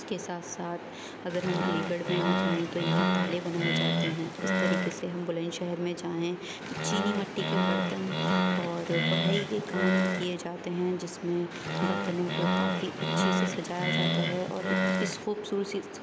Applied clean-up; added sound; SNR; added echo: none; Animal; -4 dB; none.